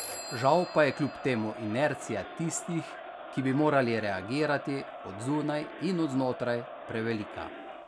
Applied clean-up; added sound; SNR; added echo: none; Crowd + Telephone; 10 dB; none.